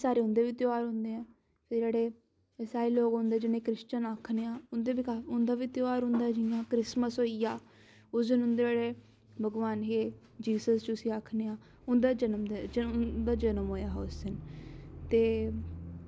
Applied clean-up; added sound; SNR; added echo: none; none; none; none.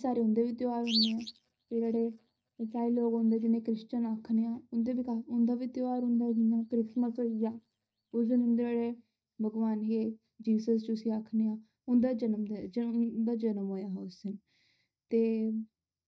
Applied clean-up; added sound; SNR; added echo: neural mask model DeepFilterNet 3.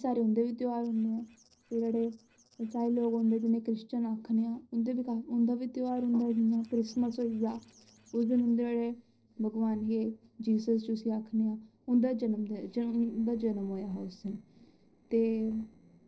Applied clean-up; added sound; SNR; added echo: neural separator model SepFormer DNS4.